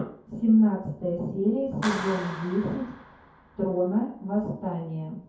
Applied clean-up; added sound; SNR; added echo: none; Clapping; 15 dB; reverberation time 0.6 s.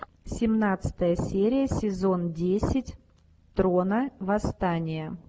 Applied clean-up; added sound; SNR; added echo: none; none; none; none.